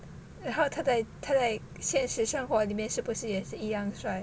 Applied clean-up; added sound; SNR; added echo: none; none; none; none.